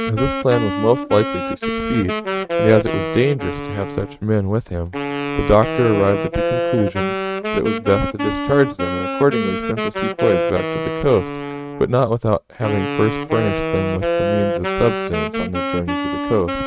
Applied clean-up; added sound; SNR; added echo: neural mask model RNNoise.